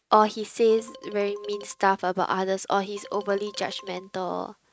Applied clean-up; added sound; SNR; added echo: neural mask model RNNoise.